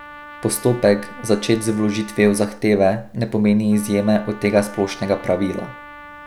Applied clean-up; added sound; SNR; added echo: none; Trumpet; 20 dB; none.